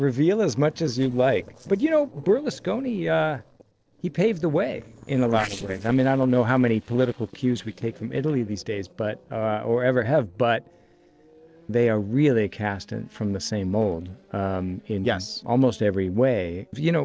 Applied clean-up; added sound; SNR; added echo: neural separator model SepFormer DNS4.